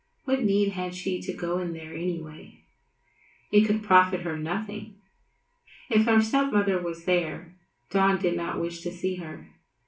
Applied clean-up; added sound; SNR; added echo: none; none; none; reverberation time 0.3 s.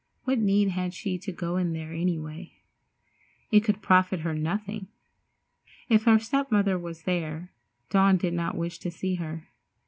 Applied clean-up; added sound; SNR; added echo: none; none; none; none.